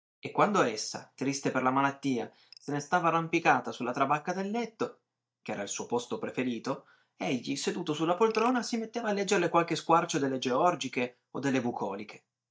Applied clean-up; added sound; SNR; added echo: neural mask model DeepFilterNet 3.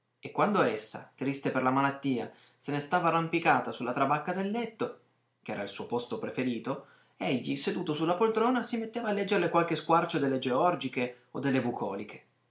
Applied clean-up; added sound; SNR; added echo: none; none; none; none.